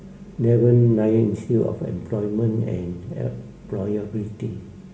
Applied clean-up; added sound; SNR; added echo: none; none; none; reverberation time 0.8 s.